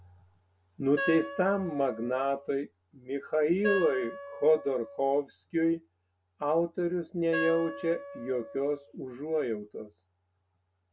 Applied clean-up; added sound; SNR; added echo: none; Wind instrument, woodwind instrument; 10 dB; none.